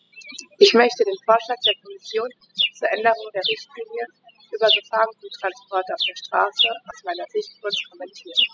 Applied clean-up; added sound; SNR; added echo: classical method spectral subtraction.